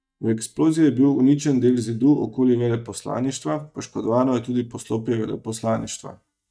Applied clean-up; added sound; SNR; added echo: neural mask model DeepFilterNet 3.